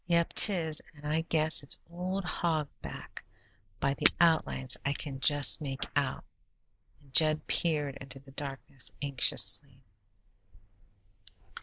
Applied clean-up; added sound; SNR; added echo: neural mask model Resemble Enhance denoiser.